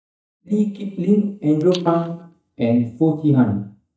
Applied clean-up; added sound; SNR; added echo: neural mask model DeepFilterNet 3.